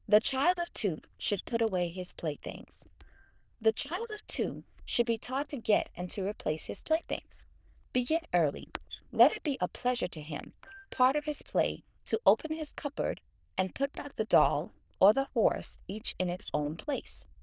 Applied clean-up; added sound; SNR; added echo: neural diffusion model UNIVERSE++.